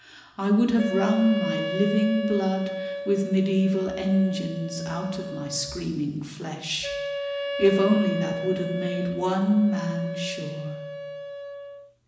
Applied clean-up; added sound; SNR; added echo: none; Wind instrument, woodwind instrument; 8 dB; reverberation time 1.0 s.